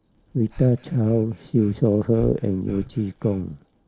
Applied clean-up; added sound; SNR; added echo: neural mask model Resemble Enhance denoiser.